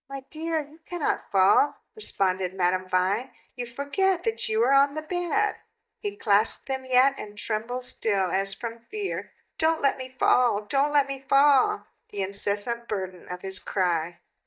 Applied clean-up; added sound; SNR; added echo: neural mask model DeepFilterNet 3.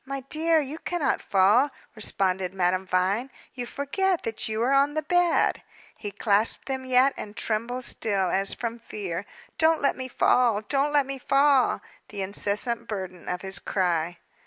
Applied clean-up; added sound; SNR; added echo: none; none; none; none.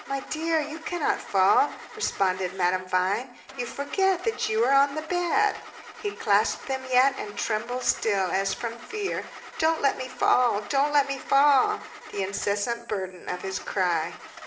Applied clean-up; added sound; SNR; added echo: none; Engine starting / Car; 17 dB; reverberation time 2.0 s.